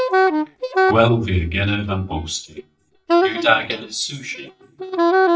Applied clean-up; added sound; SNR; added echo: neural mask model DeepFilterNet 3.